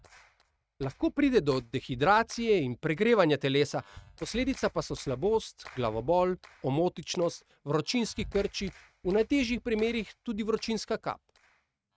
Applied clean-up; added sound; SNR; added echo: neural mask model RNNoise.